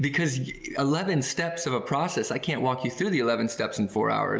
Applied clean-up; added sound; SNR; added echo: none; none; none; none.